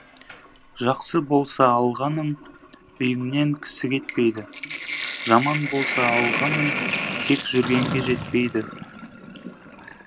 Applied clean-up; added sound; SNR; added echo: none; Sink (filling or washing); 5 dB; none.